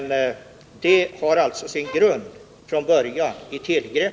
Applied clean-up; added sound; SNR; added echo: none; Bowed string instrument; 20 dB; none.